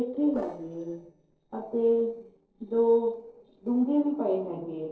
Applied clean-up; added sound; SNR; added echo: neural separator model SepFormer DNS4.